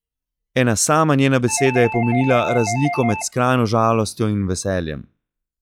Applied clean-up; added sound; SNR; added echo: classical method log-MMSE.